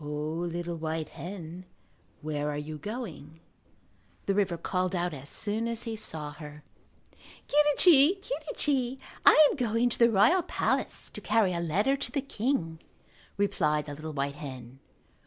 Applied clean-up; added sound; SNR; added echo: none; none; none; none.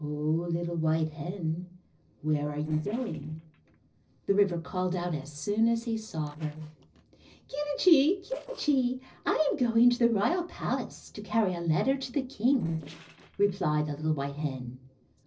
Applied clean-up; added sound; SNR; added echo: neural separator model SepFormer DNS4.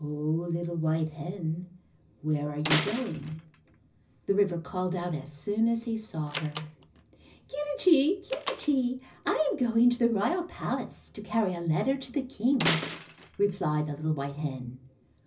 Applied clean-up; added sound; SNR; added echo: none; Slam; 10 dB; reverberation time 0.4 s.